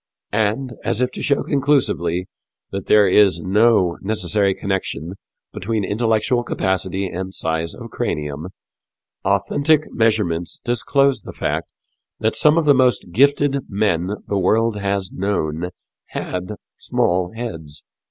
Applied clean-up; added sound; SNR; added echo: none; none; none; none.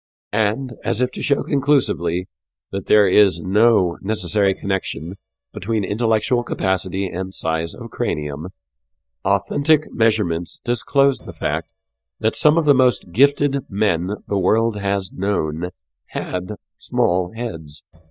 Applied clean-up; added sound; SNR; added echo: neural mask model DeepFilterNet 3.